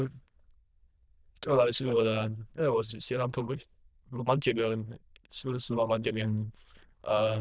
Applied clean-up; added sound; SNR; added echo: neural diffusion model UNIVERSE++.